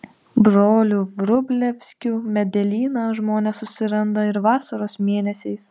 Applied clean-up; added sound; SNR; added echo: none; none; none; none.